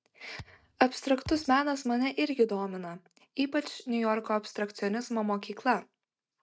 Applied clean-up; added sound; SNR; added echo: neural mask model RNNoise.